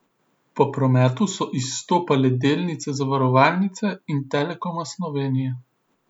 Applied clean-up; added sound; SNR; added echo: none; none; none; none.